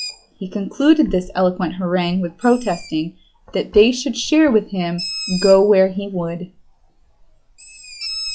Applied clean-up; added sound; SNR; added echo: classical method log-MMSE.